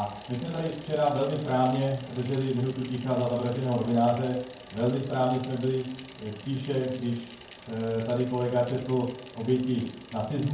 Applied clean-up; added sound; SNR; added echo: none; Bicycle; 20 dB; reverberation time 0.9 s.